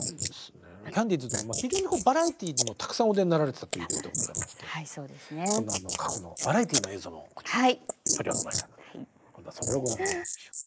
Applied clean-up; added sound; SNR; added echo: neural mask model Resemble Enhance denoiser.